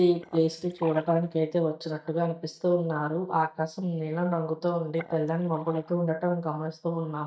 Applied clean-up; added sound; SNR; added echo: neural mask model DeepFilterNet 3.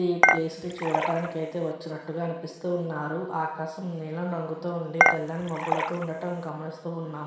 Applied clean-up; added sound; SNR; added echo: none; Dishes, pots, and pans / Chink, clink; -4 dB; reverberation time 1.1 s.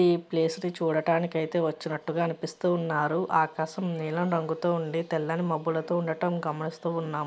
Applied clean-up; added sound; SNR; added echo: none; none; none; none.